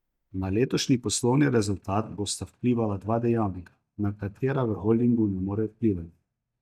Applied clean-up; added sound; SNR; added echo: neural mask model DeepFilterNet 3.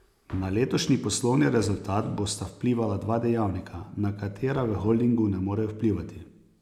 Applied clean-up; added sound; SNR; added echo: none; none; none; none.